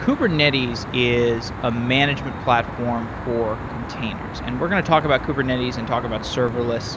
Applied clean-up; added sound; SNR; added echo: none; Traffic noise, roadway noise; 8 dB; none.